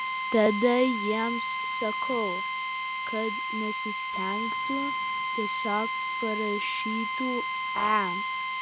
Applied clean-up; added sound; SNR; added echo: none; Drill; 0 dB; none.